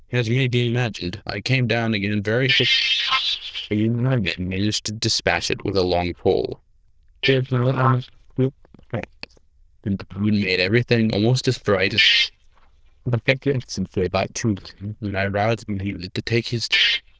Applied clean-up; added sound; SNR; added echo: neural diffusion model UNIVERSE++.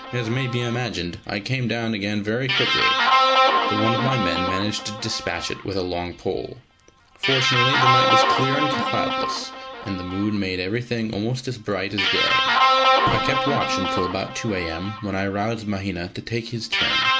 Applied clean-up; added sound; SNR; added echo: none; Guitar; -3 dB; none.